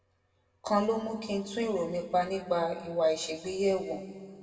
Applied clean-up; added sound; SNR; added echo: none; none; none; reverberation time 2.0 s.